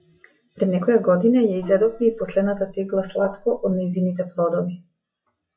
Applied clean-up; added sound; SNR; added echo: classical method log-MMSE.